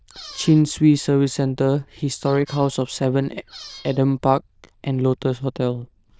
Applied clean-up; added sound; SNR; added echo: neural diffusion model UNIVERSE++.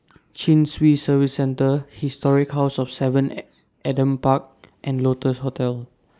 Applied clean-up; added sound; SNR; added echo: neural mask model Resemble Enhance denoiser.